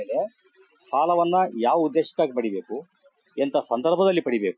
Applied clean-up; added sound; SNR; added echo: classical method Wiener filter.